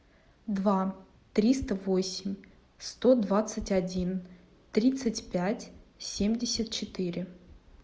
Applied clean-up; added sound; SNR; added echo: none; none; none; none.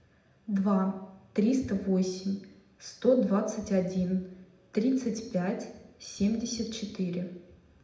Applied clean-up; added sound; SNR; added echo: none; none; none; reverberation time 0.7 s.